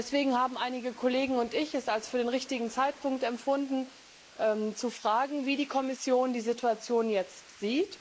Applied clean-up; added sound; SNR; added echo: neural mask model Resemble Enhance denoiser.